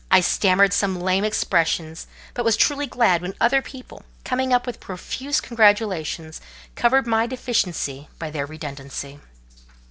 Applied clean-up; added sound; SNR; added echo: none; none; none; none.